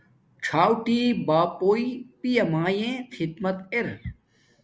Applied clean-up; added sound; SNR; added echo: none; none; none; none.